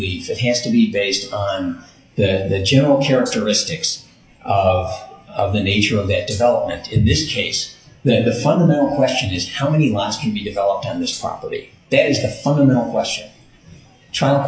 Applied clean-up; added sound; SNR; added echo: classical method WPE with log-MMSE.